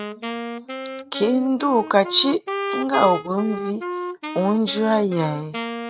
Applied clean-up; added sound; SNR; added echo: neural mask model RNNoise.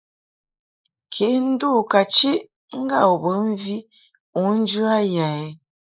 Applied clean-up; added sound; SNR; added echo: neural mask model Resemble Enhance denoiser.